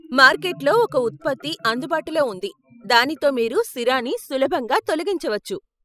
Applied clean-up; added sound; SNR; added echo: classical method spectral subtraction.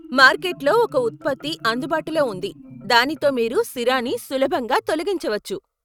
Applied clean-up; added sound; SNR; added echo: neural mask model RNNoise.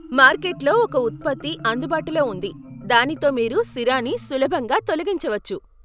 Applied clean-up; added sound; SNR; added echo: none; Marimba, xylophone; 18 dB; none.